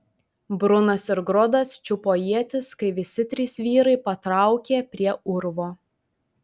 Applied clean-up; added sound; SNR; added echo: none; none; none; none.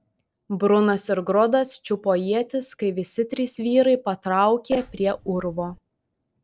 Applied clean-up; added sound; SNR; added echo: neural separator model SepFormer DNS4.